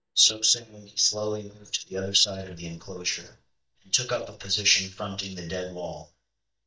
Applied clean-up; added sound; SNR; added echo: neural mask model DeepFilterNet 3.